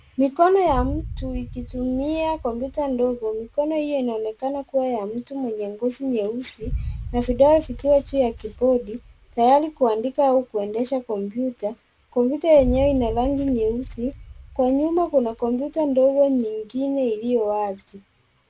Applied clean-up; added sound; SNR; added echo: none; Boom; 14 dB; none.